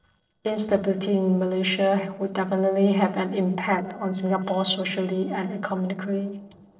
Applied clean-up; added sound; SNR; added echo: neural separator model SepFormer DNS4.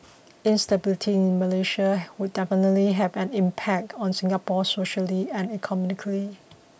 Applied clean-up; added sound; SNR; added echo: none; none; none; none.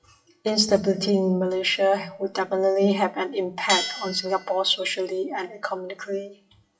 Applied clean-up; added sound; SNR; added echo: classical method WPE with log-MMSE.